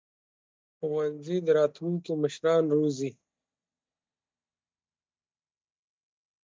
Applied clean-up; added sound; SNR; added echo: neural mask model DeepFilterNet 3.